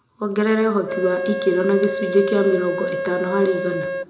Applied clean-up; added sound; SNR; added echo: none; Organ; 5 dB; reverberation time 0.6 s.